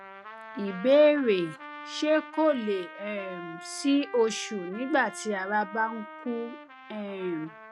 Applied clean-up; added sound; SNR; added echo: none; Trumpet; 16 dB; none.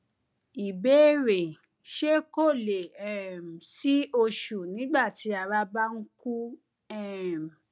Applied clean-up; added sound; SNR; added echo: none; none; none; none.